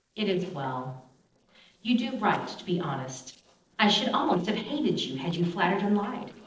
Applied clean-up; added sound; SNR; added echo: neural separator model SepFormer DNS4.